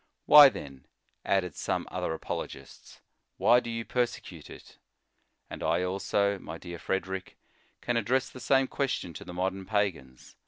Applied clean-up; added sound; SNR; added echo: none; none; none; none.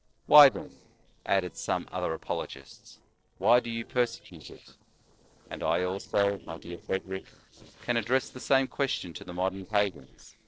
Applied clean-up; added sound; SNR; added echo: neural separator model SepFormer DNS4.